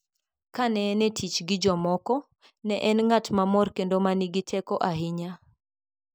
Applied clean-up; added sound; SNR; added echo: none; none; none; none.